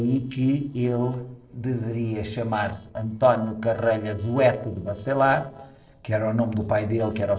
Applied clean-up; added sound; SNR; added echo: neural separator model SepFormer DNS4.